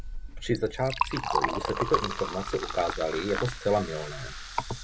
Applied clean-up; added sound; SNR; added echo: none; Liquid; 2 dB; none.